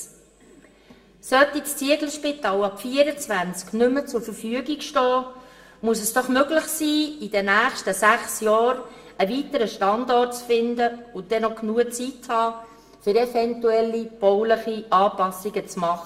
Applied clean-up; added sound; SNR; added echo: none; none; none; reverberation time 0.6 s.